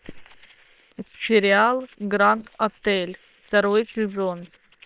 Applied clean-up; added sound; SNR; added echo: neural separator model SepFormer WHAM!.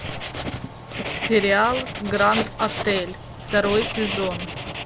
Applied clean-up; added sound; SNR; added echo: none; Writing; 6 dB; none.